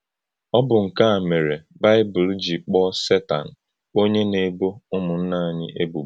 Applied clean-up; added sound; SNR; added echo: none; none; none; none.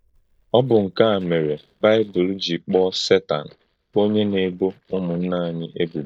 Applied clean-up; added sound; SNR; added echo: neural mask model DeepFilterNet 3.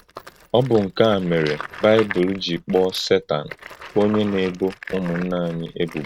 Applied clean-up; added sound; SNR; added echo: neural mask model RNNoise.